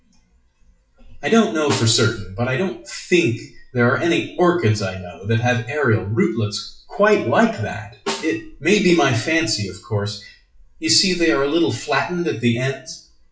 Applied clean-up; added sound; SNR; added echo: classical method WPE with log-MMSE.